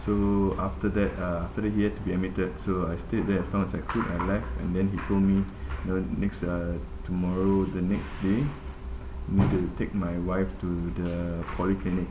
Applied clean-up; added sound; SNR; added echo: none; none; none; none.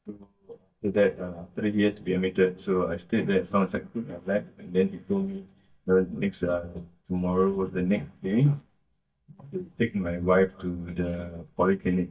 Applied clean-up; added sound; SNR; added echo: neural mask model DeepFilterNet 3.